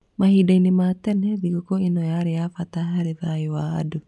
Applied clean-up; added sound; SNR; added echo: none; none; none; none.